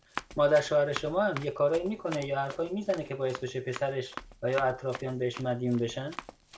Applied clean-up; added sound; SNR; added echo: none; Run; 15 dB; none.